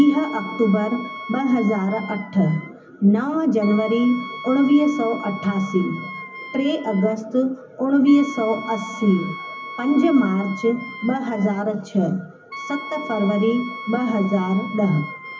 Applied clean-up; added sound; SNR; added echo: none; Wind instrument, woodwind instrument; 14 dB; reverberation time 0.3 s.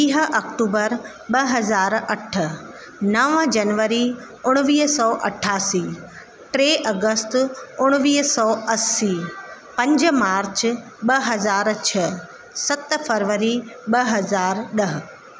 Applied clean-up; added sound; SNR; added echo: none; none; none; none.